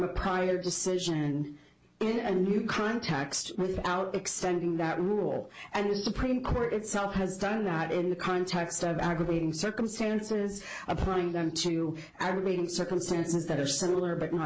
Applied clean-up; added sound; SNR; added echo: none; none; none; none.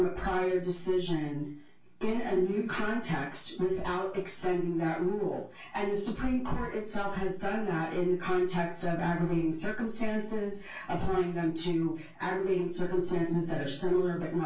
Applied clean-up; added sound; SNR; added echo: none; none; none; reverberation time 0.2 s.